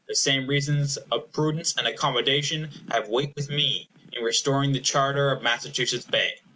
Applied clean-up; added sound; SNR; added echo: none; none; none; none.